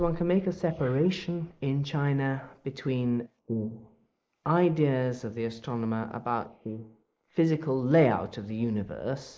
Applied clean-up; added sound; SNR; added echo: neural mask model Resemble Enhance denoiser.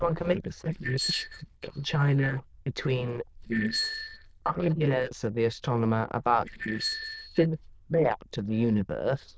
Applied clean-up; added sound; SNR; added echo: neural diffusion model UNIVERSE++.